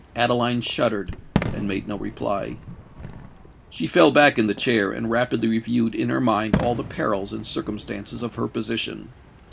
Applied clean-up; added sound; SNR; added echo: none; Fireworks; 10 dB; none.